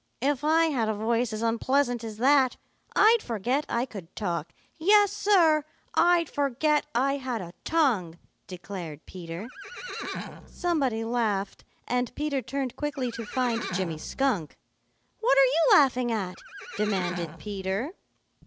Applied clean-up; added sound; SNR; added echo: none; Livestock, farm animals, working animals; 11 dB; none.